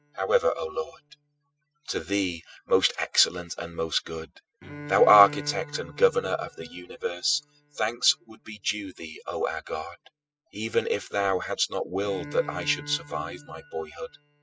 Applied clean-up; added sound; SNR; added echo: classical method spectral subtraction.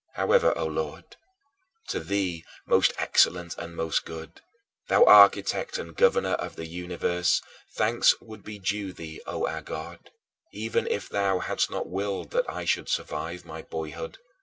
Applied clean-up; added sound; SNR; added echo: none; none; none; none.